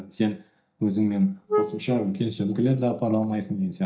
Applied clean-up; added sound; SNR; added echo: neural mask model DeepFilterNet 3.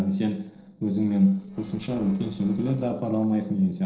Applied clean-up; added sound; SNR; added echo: neural separator model SepFormer DNS4.